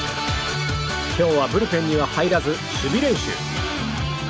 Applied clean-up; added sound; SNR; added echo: none; none; none; none.